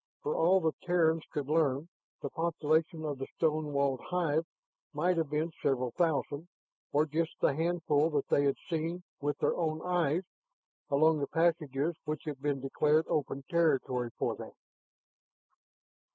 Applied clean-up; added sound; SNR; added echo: none; none; none; none.